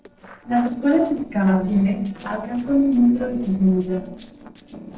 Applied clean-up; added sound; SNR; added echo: neural separator model SepFormer DNS4.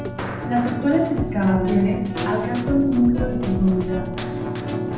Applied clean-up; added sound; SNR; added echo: none; Keyboard (musical); 4 dB; reverberation time 0.8 s.